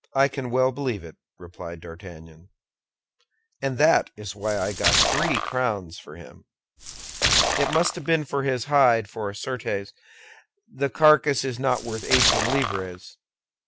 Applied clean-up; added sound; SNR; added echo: none; Splash, splatter; -1 dB; none.